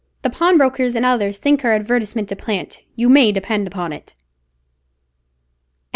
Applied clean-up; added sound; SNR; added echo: none; none; none; none.